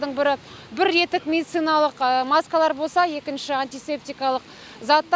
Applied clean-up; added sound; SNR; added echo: none; none; none; none.